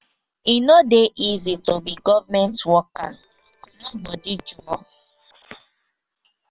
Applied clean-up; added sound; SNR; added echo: neural separator model SepFormer WHAM!.